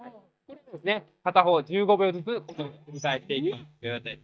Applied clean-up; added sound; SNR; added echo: neural mask model DeepFilterNet 3.